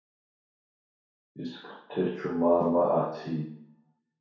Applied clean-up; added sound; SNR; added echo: none; none; none; reverberation time 0.6 s.